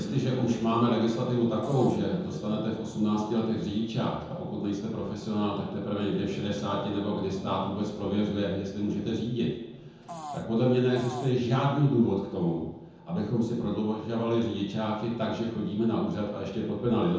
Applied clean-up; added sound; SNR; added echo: none; Fart; 14 dB; reverberation time 0.9 s.